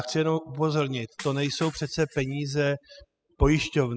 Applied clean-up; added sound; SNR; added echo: classical method spectral subtraction.